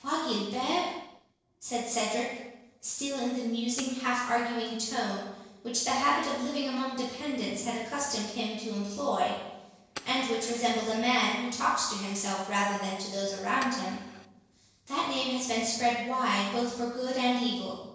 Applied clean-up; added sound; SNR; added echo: neural separator model SepFormer DNS4.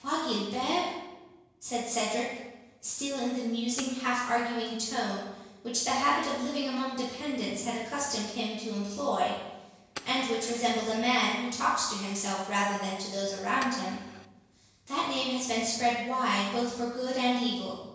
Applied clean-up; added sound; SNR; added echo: none; Fire; 19 dB; reverberation time 1.0 s.